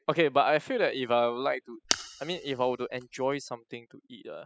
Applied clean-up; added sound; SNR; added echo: classical method spectral subtraction.